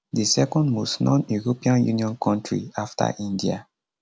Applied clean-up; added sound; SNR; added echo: none; none; none; none.